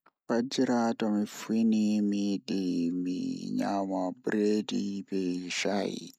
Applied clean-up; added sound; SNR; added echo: none; none; none; none.